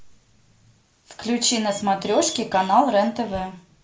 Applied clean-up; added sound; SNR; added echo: none; Bird; 20 dB; none.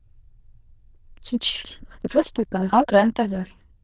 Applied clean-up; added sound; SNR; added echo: neural diffusion model UNIVERSE++.